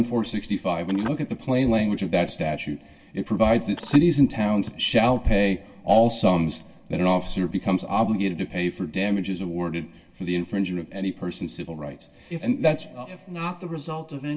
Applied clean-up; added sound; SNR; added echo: none; Telephone; 18 dB; reverberation time 0.2 s.